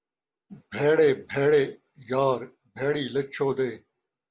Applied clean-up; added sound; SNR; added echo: none; none; none; none.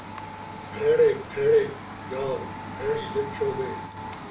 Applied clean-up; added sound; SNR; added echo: none; Domestic sounds, home sounds; 10 dB; reverberation time 0.3 s.